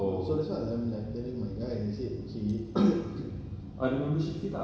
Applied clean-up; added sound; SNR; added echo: none; none; none; reverberation time 1.9 s.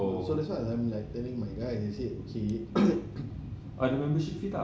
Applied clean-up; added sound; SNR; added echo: none; none; none; none.